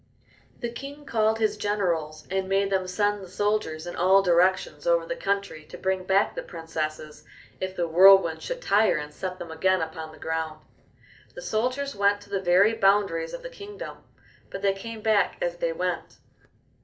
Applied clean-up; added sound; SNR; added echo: none; none; none; reverberation time 0.3 s.